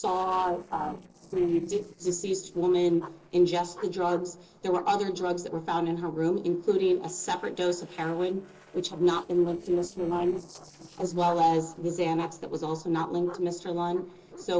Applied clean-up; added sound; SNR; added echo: neural separator model SepFormer DNS4.